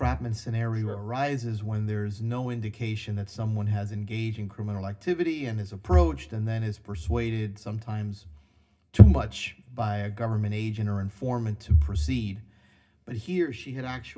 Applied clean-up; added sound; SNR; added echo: none; none; none; reverberation time 0.4 s.